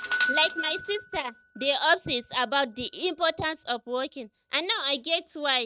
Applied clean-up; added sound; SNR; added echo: neural mask model RNNoise.